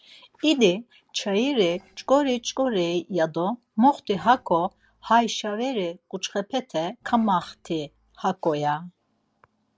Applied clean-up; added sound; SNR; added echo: neural separator model SepFormer DNS4.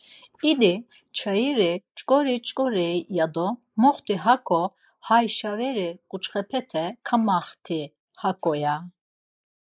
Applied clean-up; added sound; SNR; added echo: neural mask model Resemble Enhance denoiser.